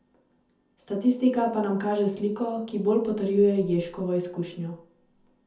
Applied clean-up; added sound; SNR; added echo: none; none; none; reverberation time 0.5 s.